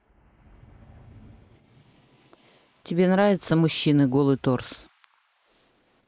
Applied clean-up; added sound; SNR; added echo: neural mask model Resemble Enhance denoiser.